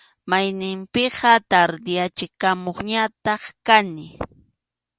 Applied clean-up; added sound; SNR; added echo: none; none; none; none.